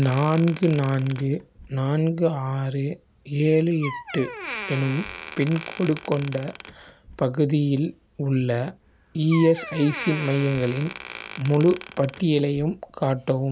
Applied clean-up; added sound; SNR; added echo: none; Door; 15 dB; none.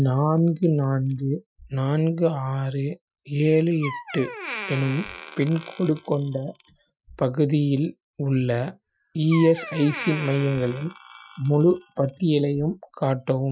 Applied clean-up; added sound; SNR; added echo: classical method Wiener filter.